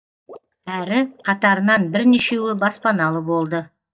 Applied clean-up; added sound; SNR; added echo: neural mask model DeepFilterNet 3.